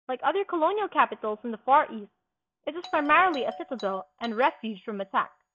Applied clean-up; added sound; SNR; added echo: neural mask model DeepFilterNet 3.